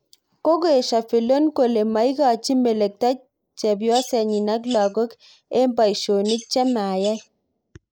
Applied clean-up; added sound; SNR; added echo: neural mask model Resemble Enhance denoiser.